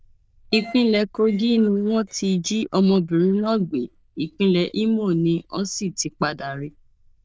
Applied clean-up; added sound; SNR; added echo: neural diffusion model UNIVERSE++.